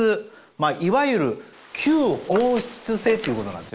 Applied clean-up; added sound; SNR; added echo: neural mask model Resemble Enhance denoiser.